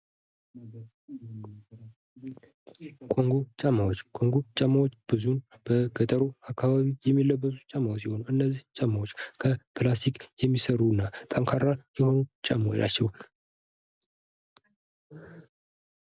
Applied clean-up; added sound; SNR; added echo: none; none; none; none.